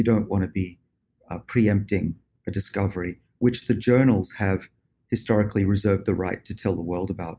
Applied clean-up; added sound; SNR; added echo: none; none; none; none.